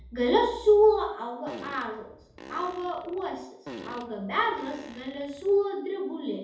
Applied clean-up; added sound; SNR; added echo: none; Fart; 18 dB; reverberation time 2.0 s.